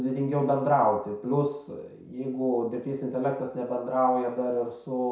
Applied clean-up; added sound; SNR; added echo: none; none; none; reverberation time 0.6 s.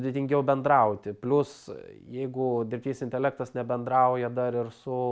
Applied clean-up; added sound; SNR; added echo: none; none; none; none.